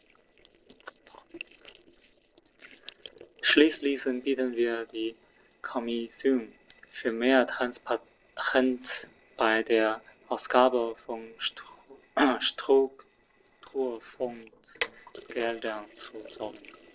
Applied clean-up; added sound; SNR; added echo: neural separator model SepFormer DNS4.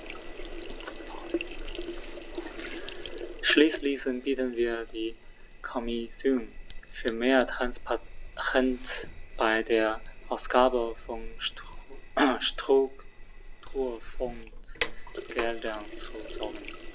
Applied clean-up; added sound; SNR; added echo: none; Sink (filling or washing); 8 dB; none.